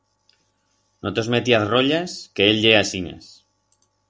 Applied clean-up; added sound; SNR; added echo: none; none; none; none.